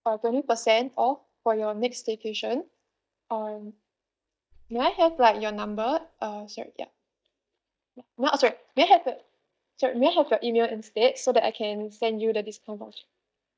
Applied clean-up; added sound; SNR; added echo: neural mask model DeepFilterNet 3.